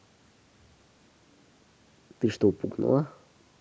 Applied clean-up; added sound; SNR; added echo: none; none; none; none.